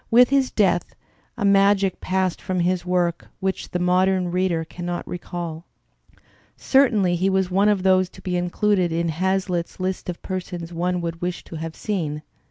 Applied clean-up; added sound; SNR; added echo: none; none; none; none.